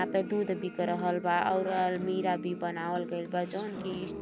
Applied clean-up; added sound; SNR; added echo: none; Acoustic guitar; 8 dB; none.